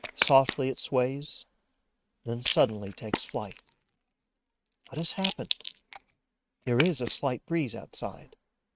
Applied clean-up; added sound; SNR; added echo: neural mask model RNNoise.